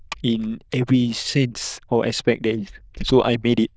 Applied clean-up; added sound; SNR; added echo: neural diffusion model UNIVERSE++.